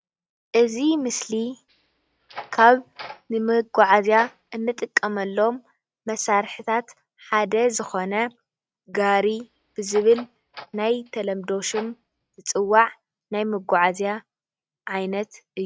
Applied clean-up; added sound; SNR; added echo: neural mask model RNNoise.